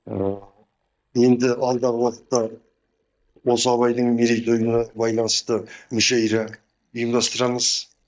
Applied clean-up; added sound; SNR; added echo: neural mask model DeepFilterNet 3.